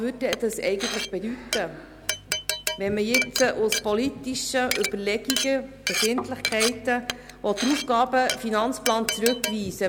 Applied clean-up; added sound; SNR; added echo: none; Glass; 5 dB; none.